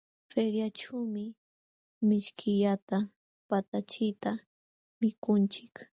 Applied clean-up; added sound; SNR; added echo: none; none; none; none.